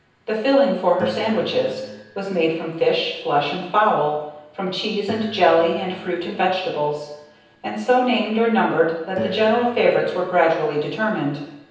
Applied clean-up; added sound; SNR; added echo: none; Piano; 18 dB; reverberation time 0.9 s.